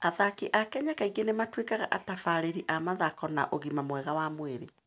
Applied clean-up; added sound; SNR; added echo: none; none; none; none.